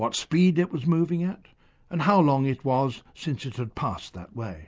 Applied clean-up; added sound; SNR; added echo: none; none; none; none.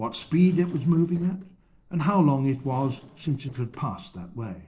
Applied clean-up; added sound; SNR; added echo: neural separator model SepFormer DNS4.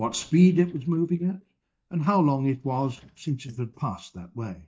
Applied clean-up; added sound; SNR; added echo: neural mask model DeepFilterNet 3.